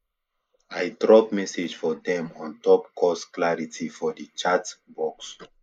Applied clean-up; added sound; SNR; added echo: neural mask model Resemble Enhance denoiser.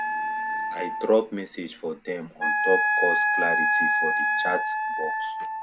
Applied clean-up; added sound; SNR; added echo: none; Wind instrument, woodwind instrument; -4 dB; none.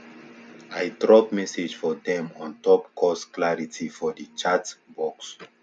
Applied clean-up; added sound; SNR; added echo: none; none; none; none.